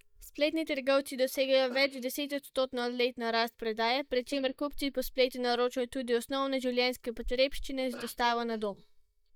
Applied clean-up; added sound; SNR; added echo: neural mask model DeepFilterNet 3.